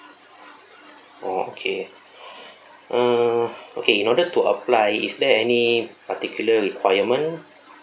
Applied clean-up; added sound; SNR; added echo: none; none; none; none.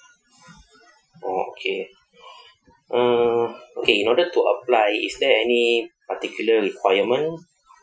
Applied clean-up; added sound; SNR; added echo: classical method Wiener filter.